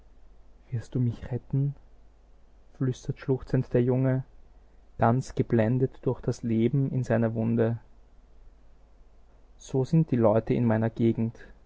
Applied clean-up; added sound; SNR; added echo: none; none; none; none.